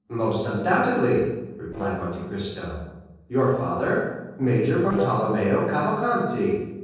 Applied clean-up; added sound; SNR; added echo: neural separator model SepFormer DNS4.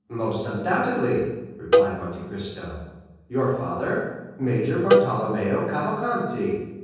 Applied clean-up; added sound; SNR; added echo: none; Cowbell; -1 dB; reverberation time 1.3 s.